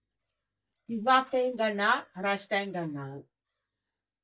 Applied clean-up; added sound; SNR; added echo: neural mask model DeepFilterNet 3.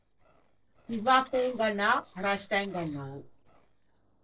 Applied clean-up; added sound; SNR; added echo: neural separator model SepFormer DNS4.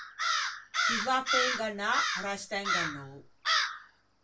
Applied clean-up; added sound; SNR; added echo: none; Crow; -4 dB; reverberation time 0.2 s.